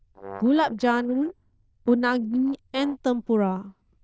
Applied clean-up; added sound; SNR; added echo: neural diffusion model UNIVERSE++.